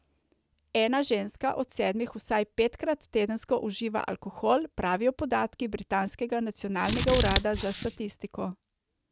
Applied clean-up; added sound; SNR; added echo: none; Scissors; -2 dB; none.